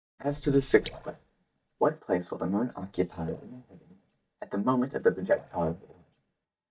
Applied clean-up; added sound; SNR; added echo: neural mask model DeepFilterNet 3.